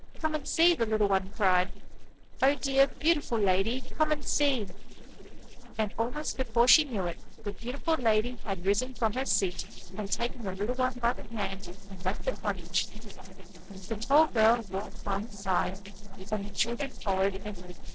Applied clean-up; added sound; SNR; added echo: neural separator model SepFormer DNS4.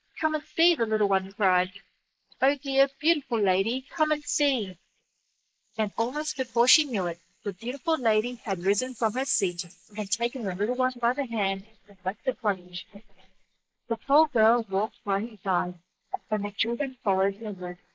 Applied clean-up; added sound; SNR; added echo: neural mask model Resemble Enhance denoiser.